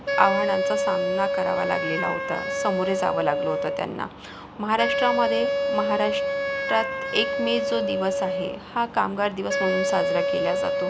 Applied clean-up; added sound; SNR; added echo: none; Wind instrument, woodwind instrument; -1 dB; none.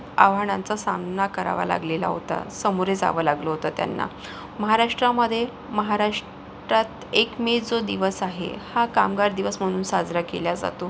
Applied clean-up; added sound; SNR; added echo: none; none; none; none.